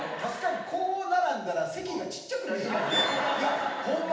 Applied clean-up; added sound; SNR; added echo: none; none; none; reverberation time 0.8 s.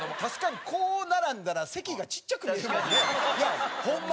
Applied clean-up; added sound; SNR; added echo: none; none; none; none.